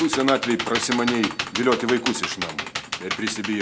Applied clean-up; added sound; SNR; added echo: none; Computer keyboard; 5 dB; none.